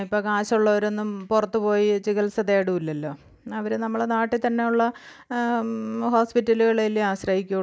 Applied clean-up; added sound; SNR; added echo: none; none; none; none.